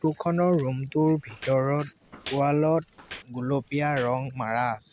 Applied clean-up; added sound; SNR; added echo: none; Walk, footsteps; 20 dB; none.